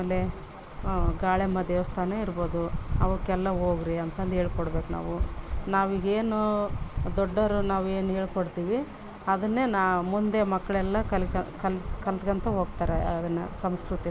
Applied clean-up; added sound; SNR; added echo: none; none; none; none.